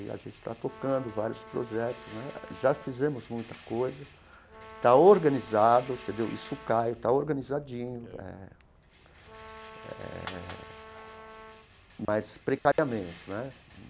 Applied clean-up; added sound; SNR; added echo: none; Rattle + Brass instrument; 18 dB; none.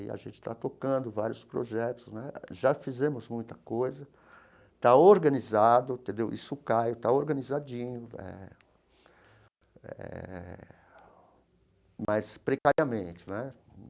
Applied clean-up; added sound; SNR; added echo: none; none; none; none.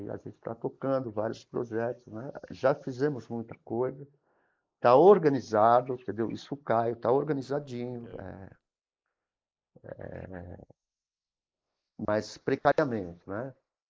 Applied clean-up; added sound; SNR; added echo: neural mask model Resemble Enhance denoiser.